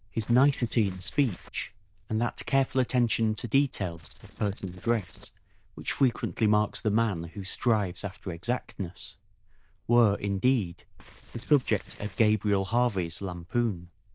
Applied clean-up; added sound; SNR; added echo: neural diffusion model UNIVERSE++.